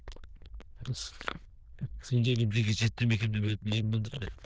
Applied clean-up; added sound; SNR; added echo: neural diffusion model UNIVERSE++.